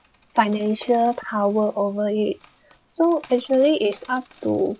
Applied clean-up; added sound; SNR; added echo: none; Coin (dropping); 20 dB; none.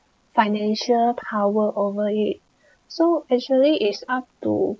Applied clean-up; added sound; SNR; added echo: none; none; none; none.